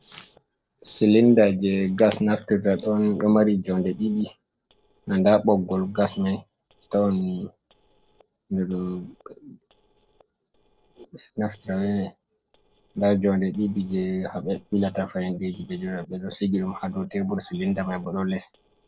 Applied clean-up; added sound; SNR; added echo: neural separator model SepFormer DNS4.